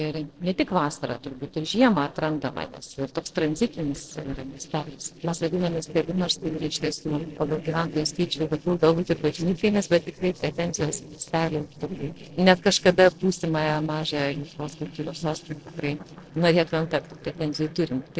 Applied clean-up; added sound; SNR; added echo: neural separator model SepFormer DNS4.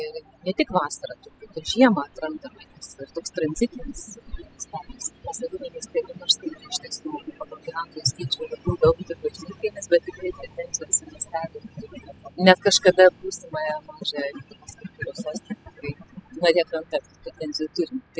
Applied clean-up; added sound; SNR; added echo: classical method spectral subtraction.